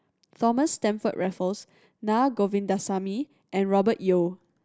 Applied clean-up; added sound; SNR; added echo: none; none; none; none.